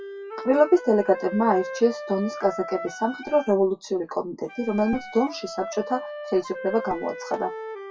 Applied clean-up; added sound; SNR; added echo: classical method WPE with log-MMSE.